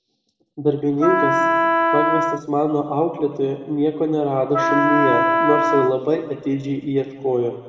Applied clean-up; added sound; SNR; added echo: none; Wind instrument, woodwind instrument; -2 dB; reverberation time 1.6 s.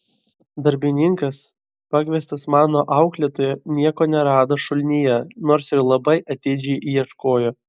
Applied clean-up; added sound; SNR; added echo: none; none; none; none.